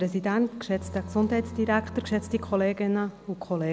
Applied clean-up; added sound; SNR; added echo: none; Bowed string instrument; 14 dB; none.